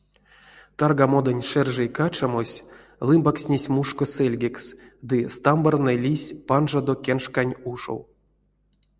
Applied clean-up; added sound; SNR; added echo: none; none; none; none.